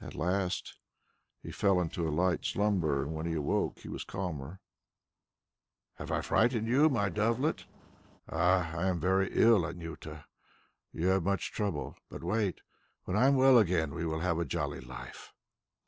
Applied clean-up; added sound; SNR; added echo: neural separator model SepFormer DNS4.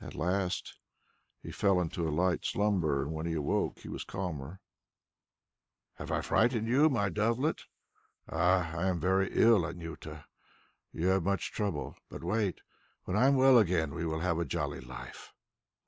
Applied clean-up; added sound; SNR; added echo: neural mask model Resemble Enhance denoiser.